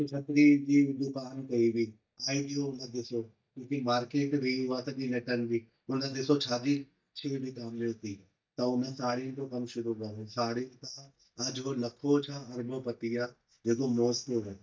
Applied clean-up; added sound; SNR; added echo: neural mask model DeepFilterNet 3.